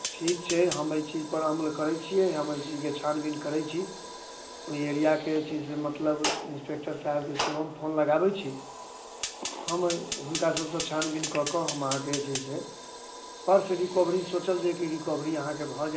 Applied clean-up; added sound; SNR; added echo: none; Fire; 9 dB; reverberation time 0.5 s.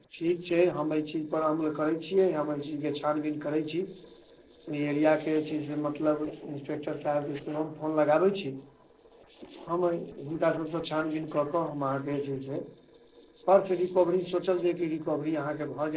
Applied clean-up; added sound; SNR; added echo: neural separator model SepFormer DNS4.